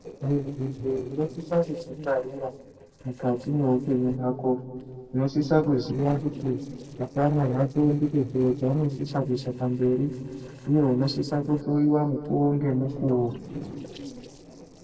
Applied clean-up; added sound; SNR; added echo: neural separator model SepFormer DNS4.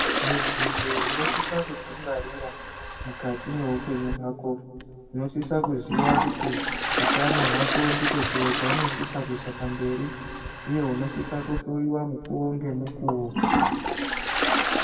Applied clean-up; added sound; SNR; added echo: none; Toilet flush; -2 dB; reverberation time 2.0 s.